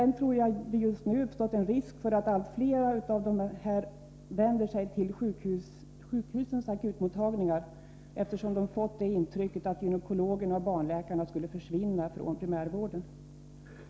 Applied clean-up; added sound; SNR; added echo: none; none; none; none.